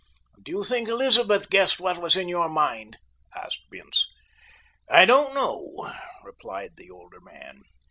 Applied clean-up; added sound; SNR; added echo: none; none; none; none.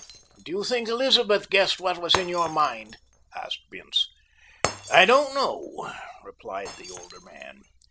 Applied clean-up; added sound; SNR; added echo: none; Shatter; 13 dB; none.